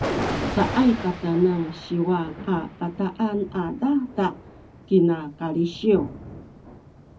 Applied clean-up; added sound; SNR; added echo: none; Thunder; 9 dB; reverberation time 0.4 s.